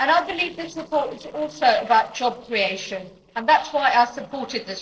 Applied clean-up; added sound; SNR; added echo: neural separator model SepFormer DNS4.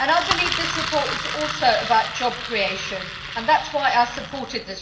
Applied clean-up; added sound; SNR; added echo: none; Engine; 6 dB; reverberation time 0.7 s.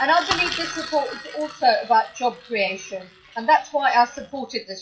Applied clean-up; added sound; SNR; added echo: classical method WPE with log-MMSE.